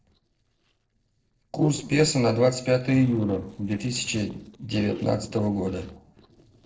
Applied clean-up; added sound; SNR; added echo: neural separator model SepFormer DNS4.